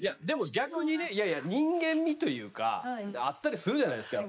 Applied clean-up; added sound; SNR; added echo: neural mask model Resemble Enhance denoiser.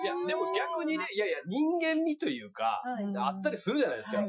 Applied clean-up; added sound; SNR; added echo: classical method Wiener filter.